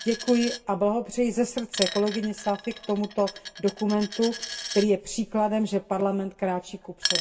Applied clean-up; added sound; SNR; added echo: none; Coin (dropping); 10 dB; reverberation time 0.2 s.